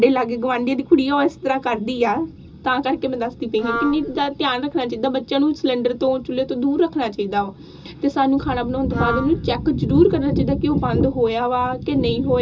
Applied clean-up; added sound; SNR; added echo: none; Wind instrument, woodwind instrument; 8 dB; reverberation time 0.2 s.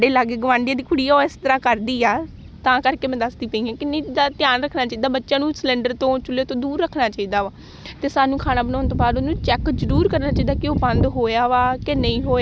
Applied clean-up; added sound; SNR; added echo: none; none; none; none.